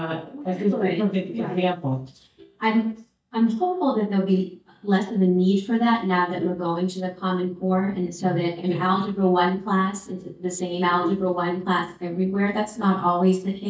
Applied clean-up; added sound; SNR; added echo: neural mask model DeepFilterNet 3.